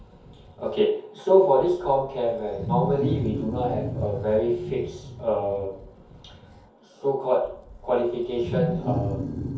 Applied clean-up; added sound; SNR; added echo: none; Wild animals; 7 dB; reverberation time 0.6 s.